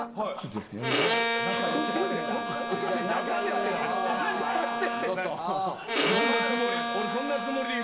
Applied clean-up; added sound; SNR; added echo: none; Bowed string instrument; 0 dB; reverberation time 0.6 s.